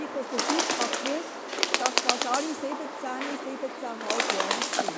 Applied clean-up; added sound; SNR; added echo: none; Bird; -5 dB; none.